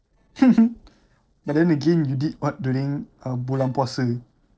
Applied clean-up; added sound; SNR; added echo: neural separator model SepFormer DNS4.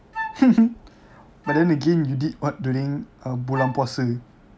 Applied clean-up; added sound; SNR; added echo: none; Wind instrument, woodwind instrument; 11 dB; none.